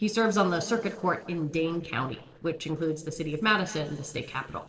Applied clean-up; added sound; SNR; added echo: neural separator model SepFormer DNS4.